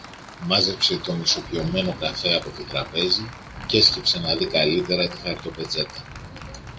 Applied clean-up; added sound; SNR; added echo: none; Thunder / Rain + Applause; 14 dB; none.